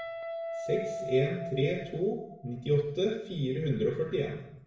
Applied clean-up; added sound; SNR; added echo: none; Guitar; 10 dB; reverberation time 0.7 s.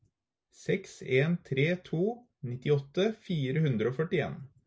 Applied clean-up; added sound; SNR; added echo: none; none; none; none.